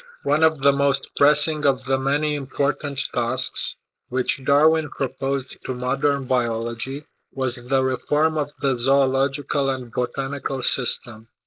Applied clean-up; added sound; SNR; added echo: neural mask model Resemble Enhance denoiser.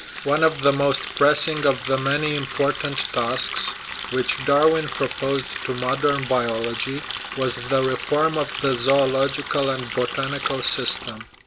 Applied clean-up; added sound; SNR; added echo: none; Water tap, faucet; 9 dB; none.